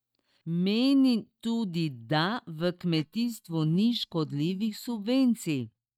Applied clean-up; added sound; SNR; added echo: neural mask model DeepFilterNet 3.